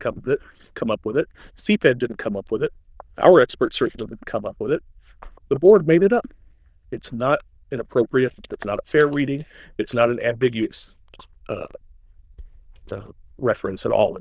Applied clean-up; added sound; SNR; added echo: neural diffusion model UNIVERSE++.